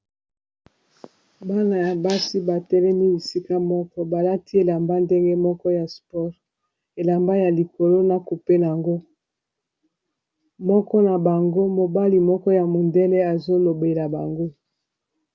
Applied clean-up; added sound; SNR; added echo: none; none; none; none.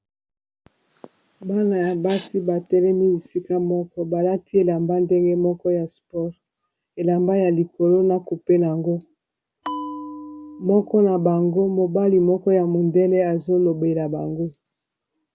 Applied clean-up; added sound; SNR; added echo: none; Bell; 15 dB; none.